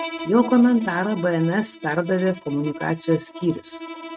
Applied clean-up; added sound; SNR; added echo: neural mask model RNNoise.